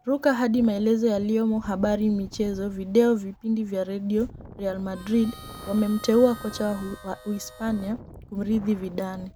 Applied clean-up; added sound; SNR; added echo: none; Harmonica + Wind; 18 dB; none.